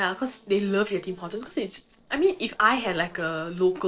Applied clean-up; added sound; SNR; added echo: neural separator model SepFormer DNS4.